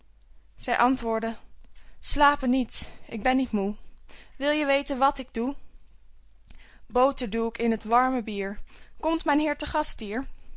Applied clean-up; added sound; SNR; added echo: none; none; none; none.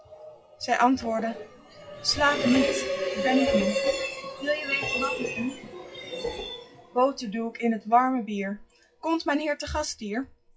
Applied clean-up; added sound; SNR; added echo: classical method WPE with log-MMSE.